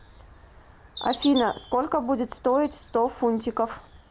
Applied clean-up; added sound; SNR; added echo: none; Bird vocalization, bird call, bird song; 16 dB; none.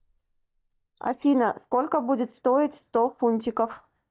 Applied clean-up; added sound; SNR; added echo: neural mask model DeepFilterNet 3.